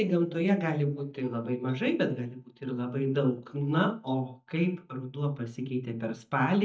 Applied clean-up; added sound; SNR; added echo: neural mask model DeepFilterNet 3.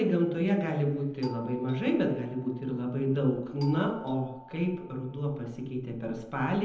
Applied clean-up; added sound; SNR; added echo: none; Doorbell; 20 dB; reverberation time 0.8 s.